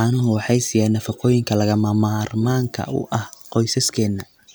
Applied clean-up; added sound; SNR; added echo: none; none; none; none.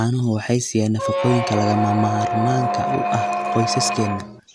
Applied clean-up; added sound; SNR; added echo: none; Squeak; 1 dB; none.